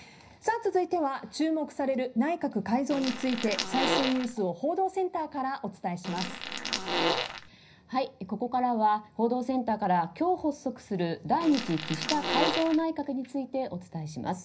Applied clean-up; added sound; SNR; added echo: none; Fart; 2 dB; reverberation time 0.5 s.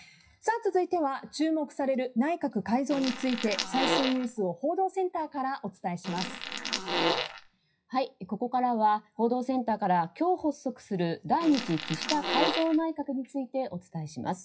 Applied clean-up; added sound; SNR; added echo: classical method WPE with log-MMSE.